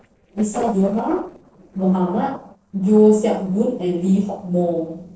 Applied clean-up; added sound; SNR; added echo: neural separator model SepFormer DNS4.